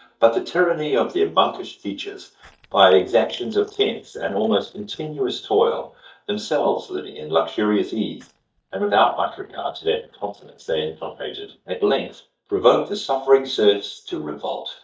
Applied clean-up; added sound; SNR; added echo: neural mask model DeepFilterNet 3.